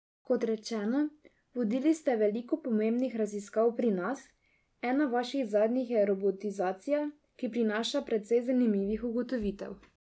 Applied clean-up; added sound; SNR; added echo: none; none; none; none.